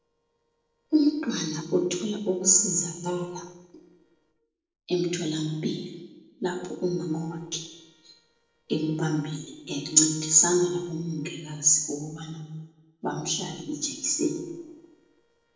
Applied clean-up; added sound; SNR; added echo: neural separator model SepFormer DNS4.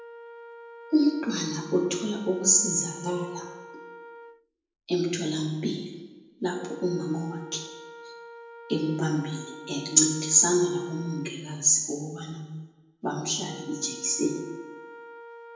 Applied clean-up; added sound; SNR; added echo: none; Wind instrument, woodwind instrument; 18 dB; reverberation time 0.9 s.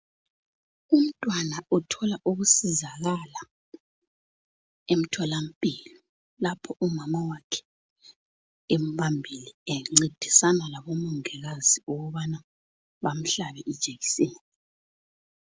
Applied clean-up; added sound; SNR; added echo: none; none; none; none.